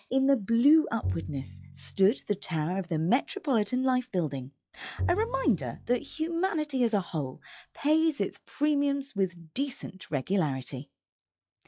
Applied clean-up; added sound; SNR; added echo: classical method log-MMSE.